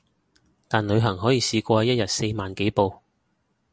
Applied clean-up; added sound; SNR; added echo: none; none; none; none.